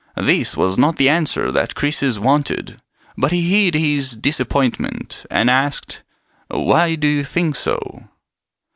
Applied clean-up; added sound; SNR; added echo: none; none; none; none.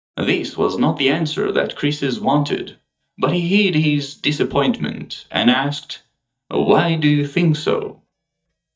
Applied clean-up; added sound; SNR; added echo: neural mask model DeepFilterNet 3.